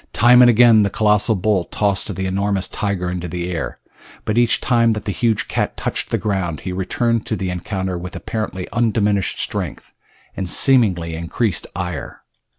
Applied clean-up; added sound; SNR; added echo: none; none; none; none.